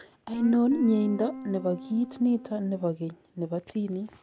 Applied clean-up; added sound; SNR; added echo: none; Guitar; 12 dB; none.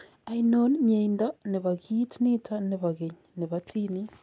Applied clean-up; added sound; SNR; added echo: none; none; none; none.